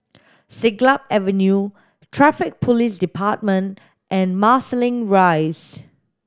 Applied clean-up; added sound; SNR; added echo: none; none; none; none.